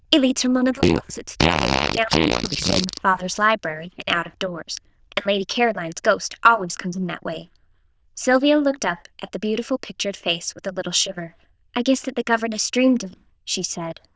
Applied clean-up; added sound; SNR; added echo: neural diffusion model UNIVERSE++.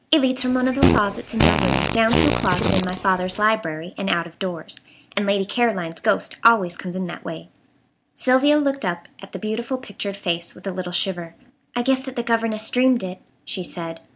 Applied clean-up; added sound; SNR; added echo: none; Fart; -2 dB; none.